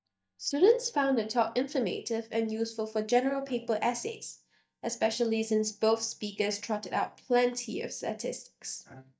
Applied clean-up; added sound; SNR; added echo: neural mask model DeepFilterNet 3.